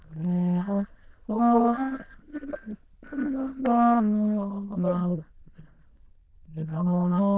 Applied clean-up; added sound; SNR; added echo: neural diffusion model UNIVERSE++.